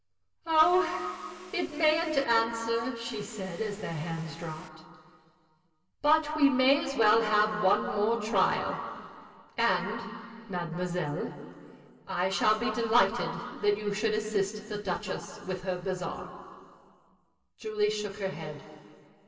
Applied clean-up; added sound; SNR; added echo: none; Vehicle; 20 dB; reverberation time 2.7 s.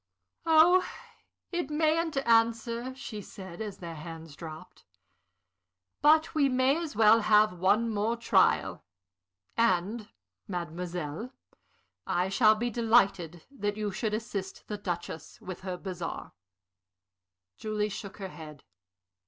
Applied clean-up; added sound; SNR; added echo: none; none; none; none.